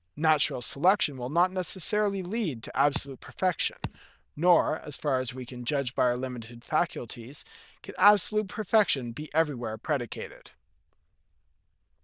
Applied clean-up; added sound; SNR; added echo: neural diffusion model UNIVERSE++.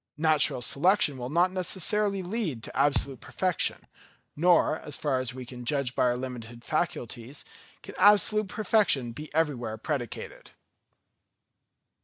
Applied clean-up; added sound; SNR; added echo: neural mask model DeepFilterNet 3.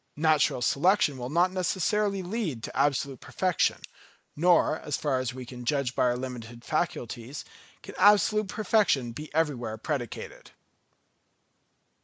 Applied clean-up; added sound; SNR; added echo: neural mask model Resemble Enhance denoiser.